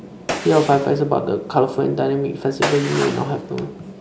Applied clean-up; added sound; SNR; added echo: none; Gunshot, gunfire; 10 dB; none.